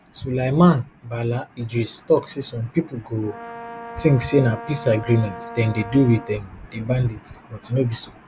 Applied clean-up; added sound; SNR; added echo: none; Brass instrument; 15 dB; none.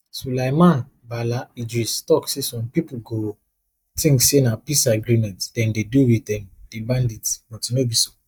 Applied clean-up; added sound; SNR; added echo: neural mask model DeepFilterNet 3.